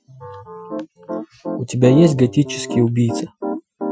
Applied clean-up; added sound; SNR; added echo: classical method Wiener filter.